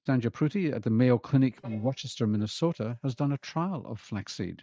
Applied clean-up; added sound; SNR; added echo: neural mask model DeepFilterNet 3.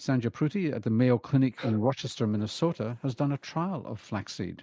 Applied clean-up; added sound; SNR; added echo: neural mask model Resemble Enhance denoiser.